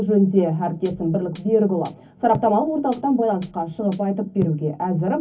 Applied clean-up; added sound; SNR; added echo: none; Hi-hat; 18 dB; reverberation time 0.3 s.